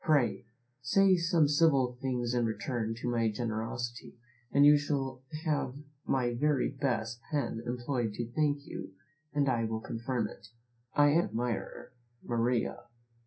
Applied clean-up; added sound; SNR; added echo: none; none; none; reverberation time 0.3 s.